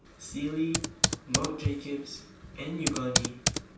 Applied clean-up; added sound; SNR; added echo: none; Computer keyboard; -3 dB; reverberation time 0.3 s.